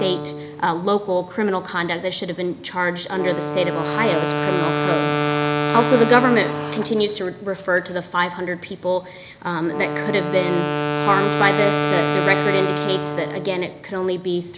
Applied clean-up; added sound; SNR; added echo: none; Wind instrument, woodwind instrument; 3 dB; none.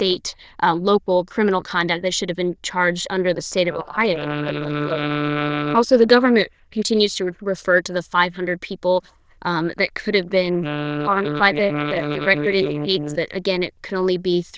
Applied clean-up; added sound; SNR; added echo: neural diffusion model UNIVERSE++.